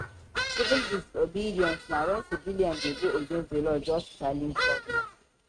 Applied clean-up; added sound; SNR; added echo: neural mask model RNNoise.